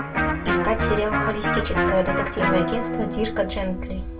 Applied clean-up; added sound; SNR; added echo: none; Electric guitar; 0 dB; reverberation time 0.1 s.